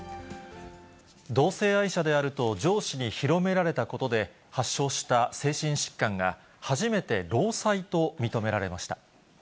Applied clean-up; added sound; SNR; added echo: none; none; none; none.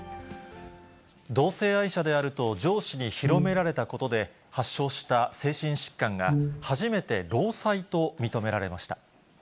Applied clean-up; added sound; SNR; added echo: none; Brass instrument; 0 dB; none.